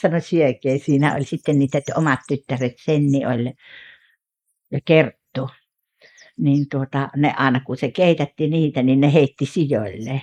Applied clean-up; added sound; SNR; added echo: neural mask model Resemble Enhance denoiser.